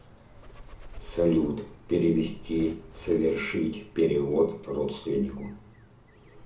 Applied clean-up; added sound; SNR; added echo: none; Bird; 18 dB; reverberation time 0.6 s.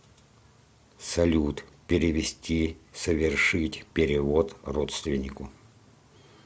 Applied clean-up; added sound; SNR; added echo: none; none; none; none.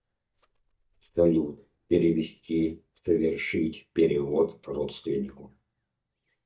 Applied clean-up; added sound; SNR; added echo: neural mask model DeepFilterNet 3.